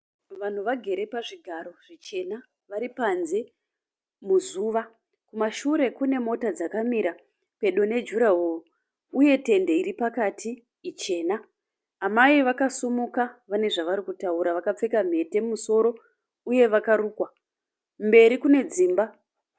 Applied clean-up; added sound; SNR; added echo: none; none; none; none.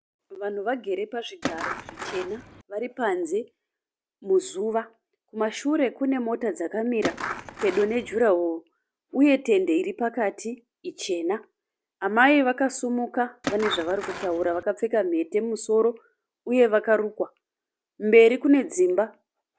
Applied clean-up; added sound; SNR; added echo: none; Skateboard; 9 dB; none.